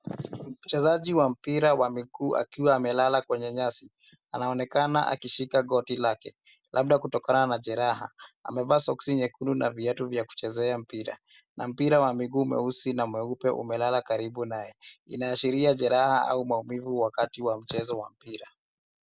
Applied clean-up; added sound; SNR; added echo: none; none; none; none.